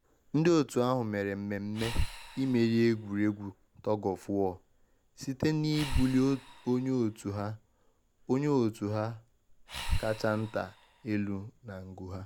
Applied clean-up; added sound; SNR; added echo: none; Breathing; 9 dB; none.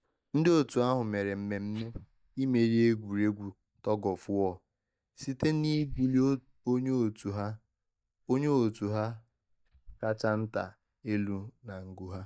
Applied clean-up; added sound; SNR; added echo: neural mask model DeepFilterNet 3.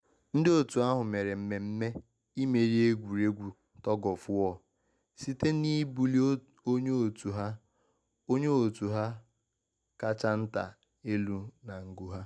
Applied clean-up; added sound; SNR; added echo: none; none; none; none.